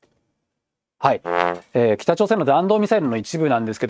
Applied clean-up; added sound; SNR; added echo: neural mask model RNNoise.